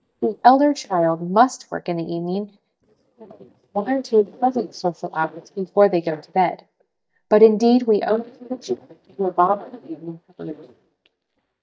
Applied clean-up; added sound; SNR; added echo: neural mask model DeepFilterNet 3.